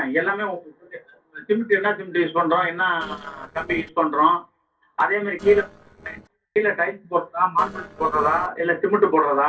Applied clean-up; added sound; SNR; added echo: neural separator model SepFormer DNS4.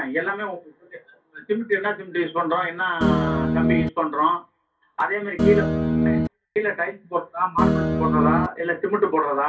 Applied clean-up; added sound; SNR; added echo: none; Guitar; -5 dB; reverberation time 0.3 s.